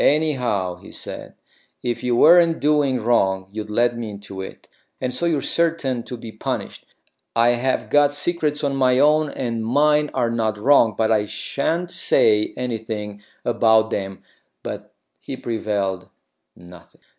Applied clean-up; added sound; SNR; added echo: none; none; none; none.